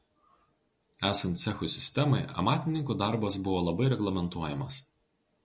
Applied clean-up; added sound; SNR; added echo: none; none; none; none.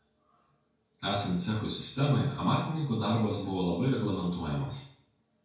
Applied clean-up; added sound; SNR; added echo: none; none; none; reverberation time 0.5 s.